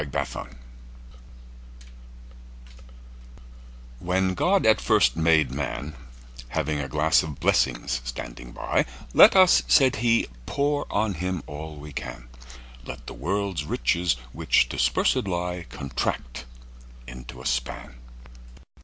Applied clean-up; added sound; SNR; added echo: none; none; none; none.